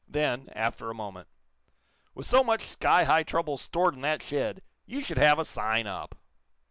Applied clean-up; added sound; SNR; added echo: none; none; none; none.